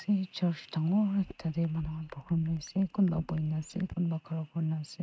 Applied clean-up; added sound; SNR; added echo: neural mask model RNNoise.